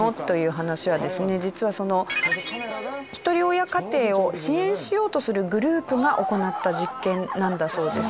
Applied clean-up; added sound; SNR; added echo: none; none; none; none.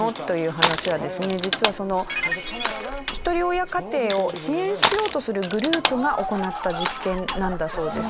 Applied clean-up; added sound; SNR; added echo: none; Crushing; 5 dB; none.